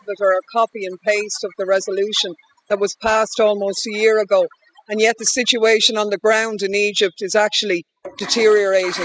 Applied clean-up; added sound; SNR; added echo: classical method spectral subtraction.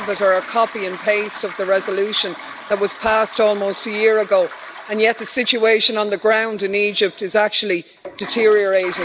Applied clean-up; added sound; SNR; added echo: none; Toilet flush; 16 dB; none.